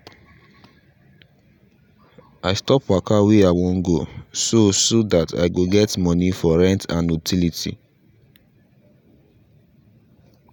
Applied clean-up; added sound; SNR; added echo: none; none; none; none.